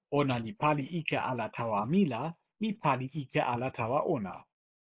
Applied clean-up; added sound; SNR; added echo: neural mask model Resemble Enhance denoiser.